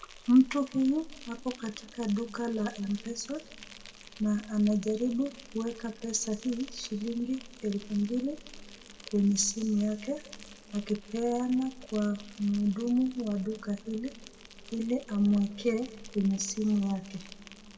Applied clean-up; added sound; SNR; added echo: none; Insect; 18 dB; reverberation time 1.3 s.